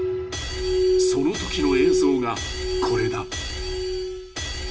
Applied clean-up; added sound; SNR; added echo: none; Glass; -2 dB; reverberation time 0.7 s.